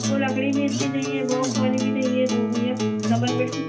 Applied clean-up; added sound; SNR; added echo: none; Acoustic guitar; -1 dB; reverberation time 0.3 s.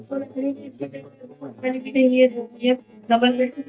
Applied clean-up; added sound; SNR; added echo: neural mask model DeepFilterNet 3.